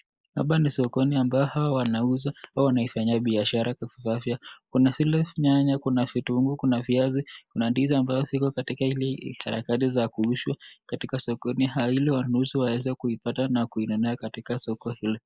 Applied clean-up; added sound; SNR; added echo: neural mask model Resemble Enhance denoiser.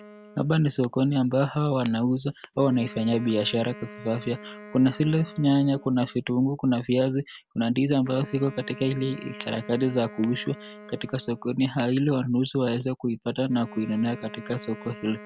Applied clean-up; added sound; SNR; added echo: none; Wind instrument, woodwind instrument; 20 dB; none.